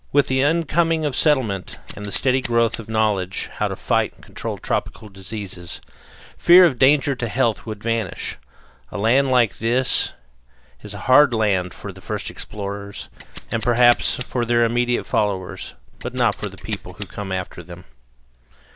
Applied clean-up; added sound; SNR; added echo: none; Scissors; 8 dB; none.